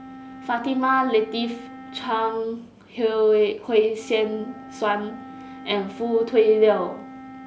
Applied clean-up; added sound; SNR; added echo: none; Wind instrument, woodwind instrument; 18 dB; none.